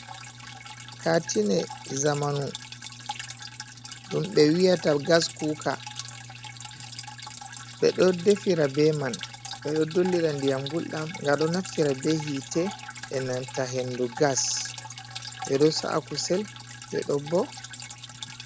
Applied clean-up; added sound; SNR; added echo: none; Drip; 13 dB; none.